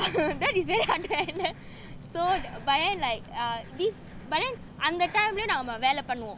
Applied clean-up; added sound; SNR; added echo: none; Breathing; 16 dB; none.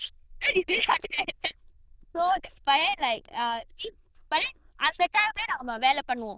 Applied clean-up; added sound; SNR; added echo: neural diffusion model UNIVERSE++.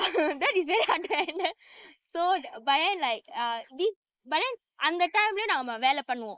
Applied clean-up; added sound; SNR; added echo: neural mask model Resemble Enhance denoiser.